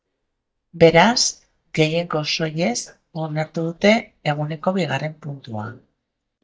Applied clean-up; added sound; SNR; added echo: neural mask model DeepFilterNet 3.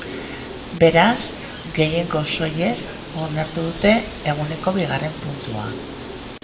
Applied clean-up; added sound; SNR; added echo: none; Bird; 11 dB; reverberation time 0.7 s.